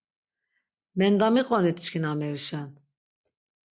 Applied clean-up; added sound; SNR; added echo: none; none; none; none.